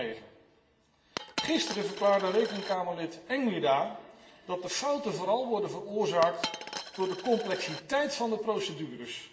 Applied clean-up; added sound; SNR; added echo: none; Coin (dropping); 12 dB; reverberation time 0.8 s.